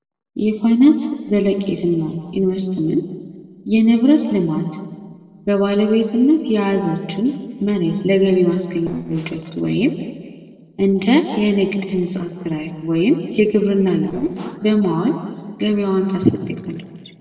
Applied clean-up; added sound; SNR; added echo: neural separator model SepFormer DNS4.